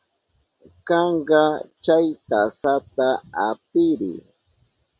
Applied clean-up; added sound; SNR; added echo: none; none; none; none.